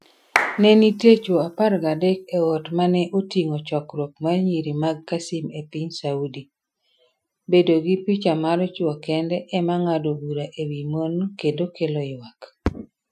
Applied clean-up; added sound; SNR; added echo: classical method Wiener filter.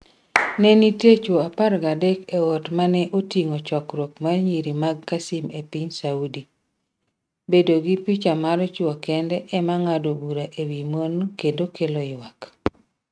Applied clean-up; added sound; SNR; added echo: neural mask model RNNoise.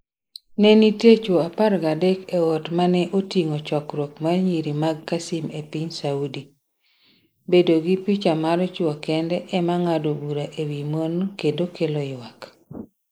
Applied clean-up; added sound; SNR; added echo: neural mask model Resemble Enhance denoiser.